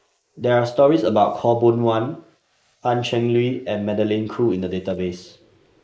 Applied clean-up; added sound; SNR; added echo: neural mask model Resemble Enhance denoiser.